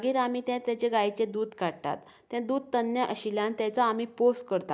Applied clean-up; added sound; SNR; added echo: none; none; none; none.